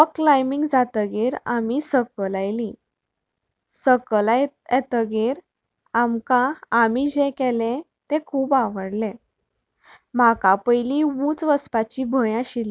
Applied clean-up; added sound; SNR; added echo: none; none; none; none.